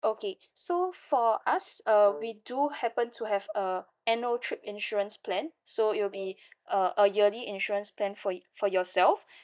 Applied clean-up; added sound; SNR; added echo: neural mask model DeepFilterNet 3.